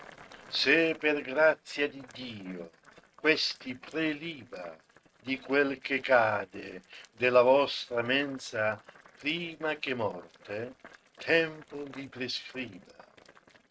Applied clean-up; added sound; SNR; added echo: neural mask model RNNoise.